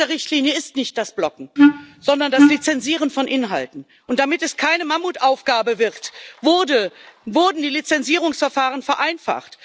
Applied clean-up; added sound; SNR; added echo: none; Wind instrument, woodwind instrument; -5 dB; none.